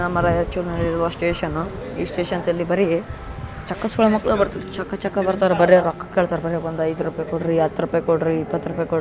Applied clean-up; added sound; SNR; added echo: none; none; none; none.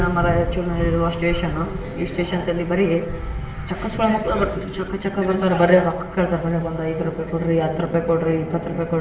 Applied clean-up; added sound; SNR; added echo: none; none; none; reverberation time 0.8 s.